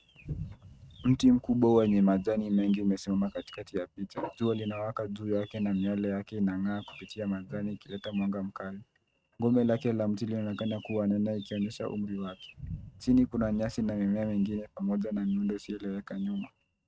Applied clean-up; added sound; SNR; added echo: neural mask model RNNoise.